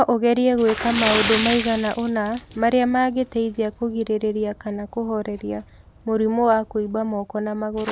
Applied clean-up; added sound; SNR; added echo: none; Splash, splatter; 9 dB; none.